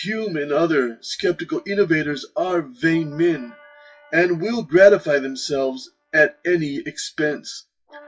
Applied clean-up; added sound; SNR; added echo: classical method WPE with log-MMSE.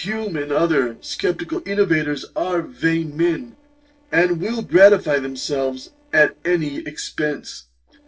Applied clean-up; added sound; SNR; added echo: neural separator model SepFormer DNS4.